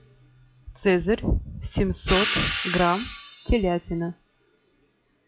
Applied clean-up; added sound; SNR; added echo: classical method log-MMSE.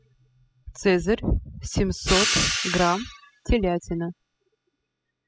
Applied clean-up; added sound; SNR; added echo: classical method spectral subtraction.